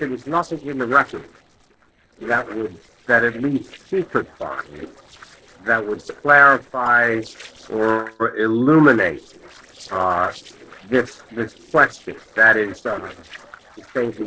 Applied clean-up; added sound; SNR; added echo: neural separator model SepFormer DNS4.